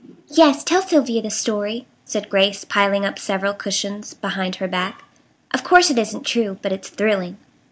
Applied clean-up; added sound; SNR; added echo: none; none; none; none.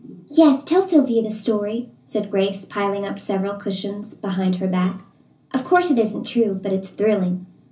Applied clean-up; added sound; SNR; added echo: none; none; none; reverberation time 0.5 s.